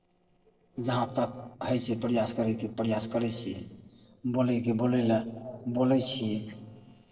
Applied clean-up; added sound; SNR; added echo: neural separator model SepFormer DNS4.